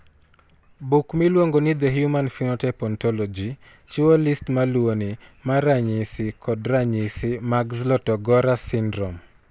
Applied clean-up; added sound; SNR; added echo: none; none; none; none.